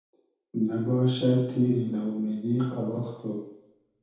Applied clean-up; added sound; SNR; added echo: none; none; none; reverberation time 0.8 s.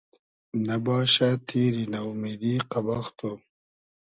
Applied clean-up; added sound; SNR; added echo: none; none; none; none.